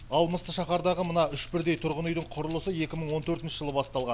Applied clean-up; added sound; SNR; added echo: none; Keys jangling; 9 dB; none.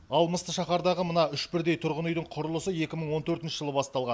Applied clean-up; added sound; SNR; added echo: none; none; none; none.